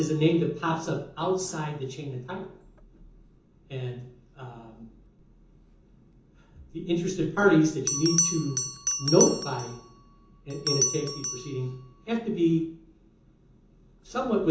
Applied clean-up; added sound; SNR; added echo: none; Bell; 7 dB; reverberation time 0.6 s.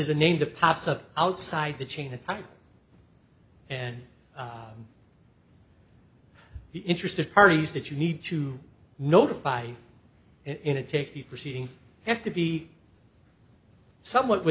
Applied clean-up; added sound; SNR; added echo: none; none; none; none.